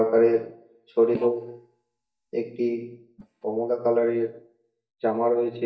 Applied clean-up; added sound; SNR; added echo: neural mask model DeepFilterNet 3.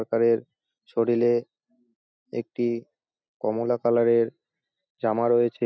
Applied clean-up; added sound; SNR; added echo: none; none; none; none.